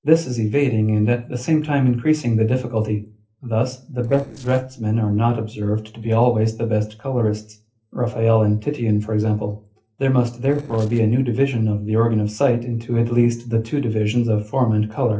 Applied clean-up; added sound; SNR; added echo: neural separator model SepFormer DNS4.